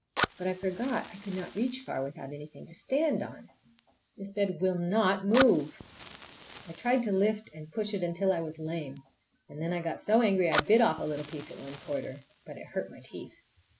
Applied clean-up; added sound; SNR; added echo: none; Fire; 10 dB; none.